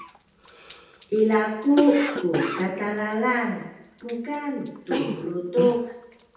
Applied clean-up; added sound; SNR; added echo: none; Cough; 9 dB; reverberation time 0.8 s.